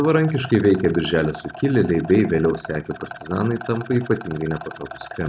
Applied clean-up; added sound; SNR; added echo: none; Rattle; 16 dB; none.